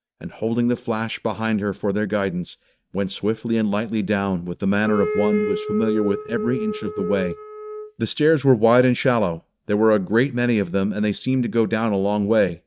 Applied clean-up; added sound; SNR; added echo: neural mask model RNNoise.